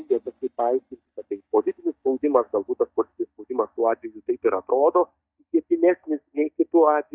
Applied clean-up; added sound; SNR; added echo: neural mask model DeepFilterNet 3.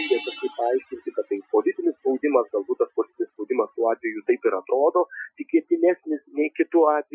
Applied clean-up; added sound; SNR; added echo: classical method Wiener filter.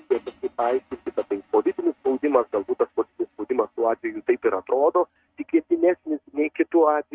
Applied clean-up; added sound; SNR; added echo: neural mask model RNNoise.